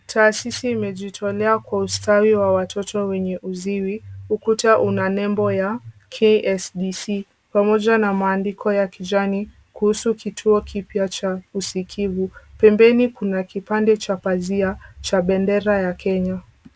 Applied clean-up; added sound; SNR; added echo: none; none; none; none.